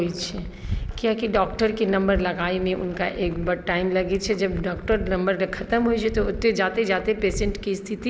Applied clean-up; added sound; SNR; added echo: none; Glass; 10 dB; none.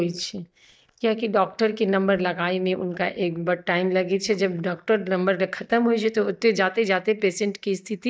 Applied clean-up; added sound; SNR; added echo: neural mask model DeepFilterNet 3.